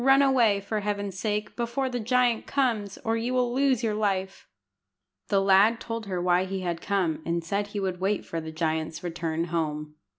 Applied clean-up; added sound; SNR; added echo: none; none; none; none.